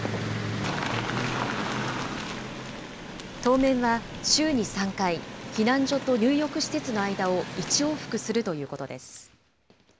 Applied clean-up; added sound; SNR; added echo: none; none; none; none.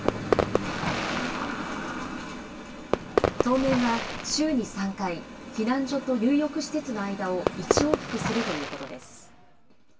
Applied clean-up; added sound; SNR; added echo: none; Fireworks; 1 dB; reverberation time 0.1 s.